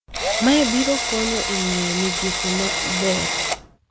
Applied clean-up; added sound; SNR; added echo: none; Drill; 0 dB; none.